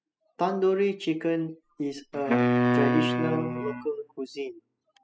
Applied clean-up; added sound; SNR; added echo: classical method spectral subtraction.